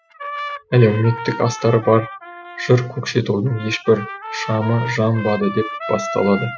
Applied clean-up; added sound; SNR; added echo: classical method spectral subtraction.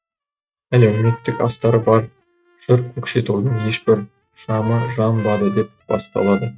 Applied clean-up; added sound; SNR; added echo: neural mask model RNNoise.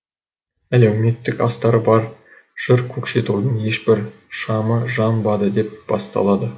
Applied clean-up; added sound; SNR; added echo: none; none; none; none.